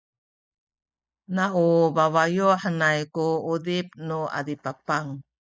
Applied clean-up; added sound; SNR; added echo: neural mask model Resemble Enhance denoiser.